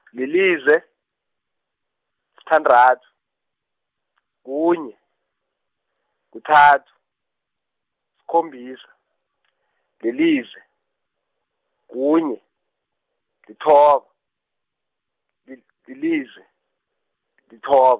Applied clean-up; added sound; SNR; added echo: none; none; none; none.